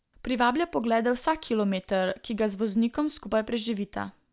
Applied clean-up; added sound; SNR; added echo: none; none; none; none.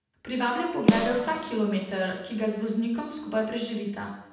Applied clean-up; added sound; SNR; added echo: none; Snare drum; 0 dB; reverberation time 0.8 s.